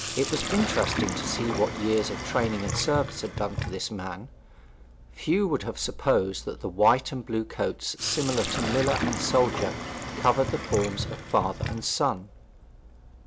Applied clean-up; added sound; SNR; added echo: none; Sink (filling or washing); 6 dB; none.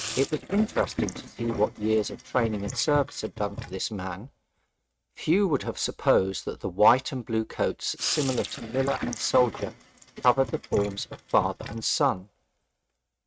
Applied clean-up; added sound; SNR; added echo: neural mask model RNNoise.